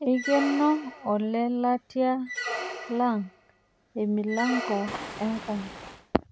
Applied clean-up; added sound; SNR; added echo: none; Waves, surf + Squeak; 10 dB; none.